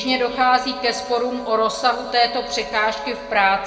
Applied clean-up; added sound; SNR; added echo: none; Wind instrument, woodwind instrument; 14 dB; reverberation time 1.6 s.